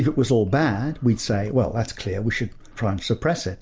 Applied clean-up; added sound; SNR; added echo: none; none; none; none.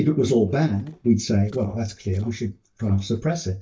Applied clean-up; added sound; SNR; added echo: neural mask model DeepFilterNet 3.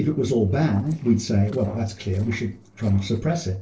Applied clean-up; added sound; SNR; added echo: neural separator model SepFormer DNS4.